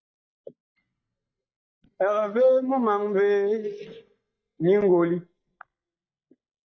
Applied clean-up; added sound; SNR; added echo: neural mask model DeepFilterNet 3.